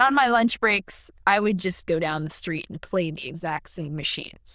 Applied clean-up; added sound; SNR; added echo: neural diffusion model UNIVERSE++.